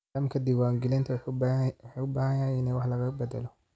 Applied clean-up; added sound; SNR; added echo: none; none; none; none.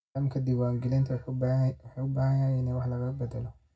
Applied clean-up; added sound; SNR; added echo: none; none; none; reverberation time 0.4 s.